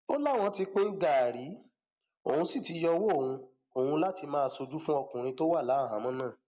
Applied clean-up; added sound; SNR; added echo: none; none; none; none.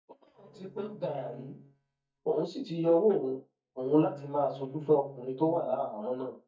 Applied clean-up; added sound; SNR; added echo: neural mask model DeepFilterNet 3.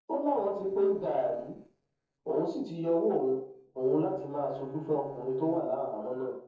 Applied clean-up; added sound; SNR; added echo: neural separator model SepFormer DNS4.